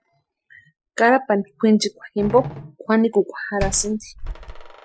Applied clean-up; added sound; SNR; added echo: classical method Wiener filter.